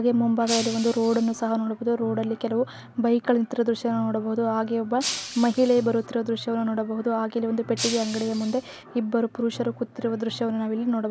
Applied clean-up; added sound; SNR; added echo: none; Shatter; 9 dB; none.